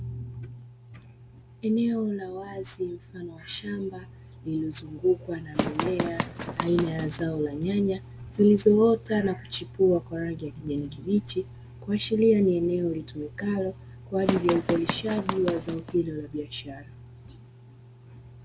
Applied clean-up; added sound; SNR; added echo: none; Run; 4 dB; none.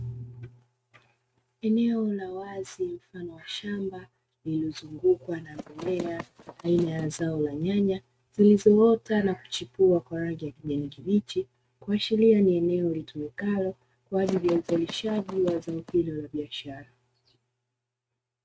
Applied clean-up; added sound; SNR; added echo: neural mask model RNNoise.